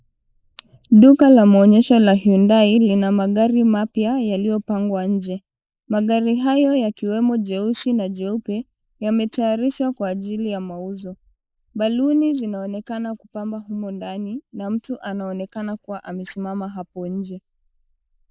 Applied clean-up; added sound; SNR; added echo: neural mask model Resemble Enhance denoiser.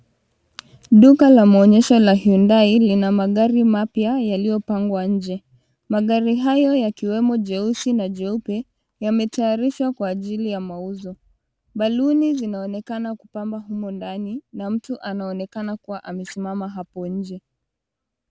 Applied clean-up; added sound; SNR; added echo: none; none; none; none.